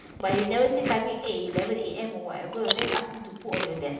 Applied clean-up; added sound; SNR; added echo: none; Chewing, mastication; 3 dB; reverberation time 0.8 s.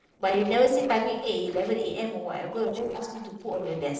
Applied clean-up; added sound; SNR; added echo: neural separator model SepFormer DNS4.